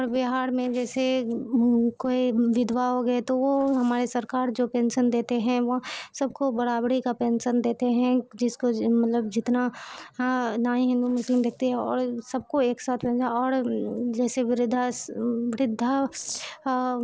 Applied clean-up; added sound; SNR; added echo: neural separator model SepFormer DNS4.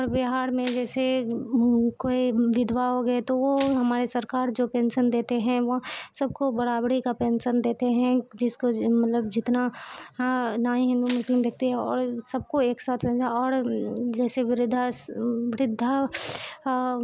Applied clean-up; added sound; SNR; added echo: none; Crushing; 17 dB; none.